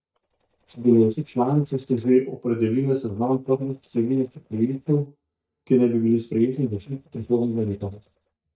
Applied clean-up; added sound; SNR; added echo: neural mask model DeepFilterNet 3.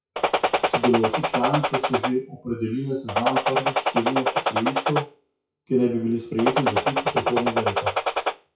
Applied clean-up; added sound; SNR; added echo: classical method WPE with log-MMSE.